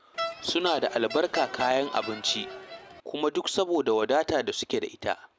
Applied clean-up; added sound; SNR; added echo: none; Crowd; 9 dB; none.